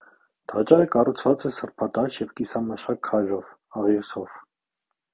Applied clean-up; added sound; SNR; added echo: none; none; none; none.